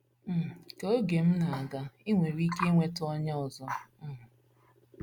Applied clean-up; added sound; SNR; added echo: none; none; none; none.